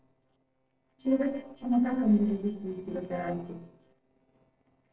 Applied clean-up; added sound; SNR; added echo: neural separator model SepFormer DNS4.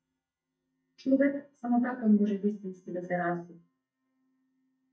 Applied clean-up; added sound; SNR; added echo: neural mask model DeepFilterNet 3.